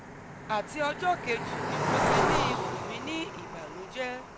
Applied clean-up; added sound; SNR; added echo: none; Cricket; -4 dB; none.